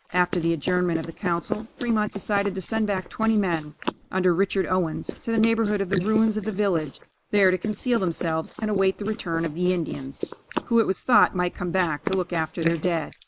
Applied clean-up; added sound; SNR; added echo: neural mask model Resemble Enhance denoiser.